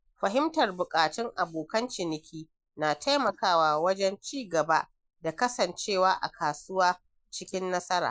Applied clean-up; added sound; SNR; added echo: neural mask model Resemble Enhance denoiser.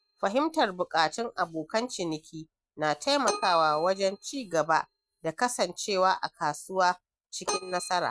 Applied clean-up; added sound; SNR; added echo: neural mask model RNNoise.